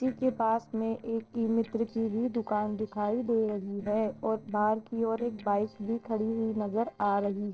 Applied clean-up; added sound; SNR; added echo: neural separator model SepFormer DNS4.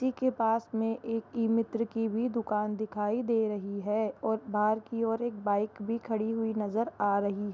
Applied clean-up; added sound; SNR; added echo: none; none; none; none.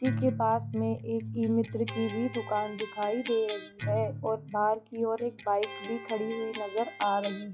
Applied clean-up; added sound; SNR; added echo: classical method log-MMSE.